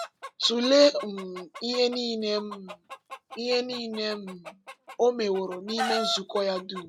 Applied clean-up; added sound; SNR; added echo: none; Chicken, rooster; 12 dB; none.